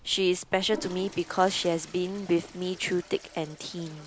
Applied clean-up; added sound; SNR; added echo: none; Toilet flush / Water; 18 dB; none.